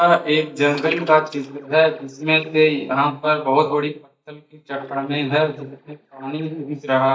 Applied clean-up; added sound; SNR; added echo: neural mask model DeepFilterNet 3.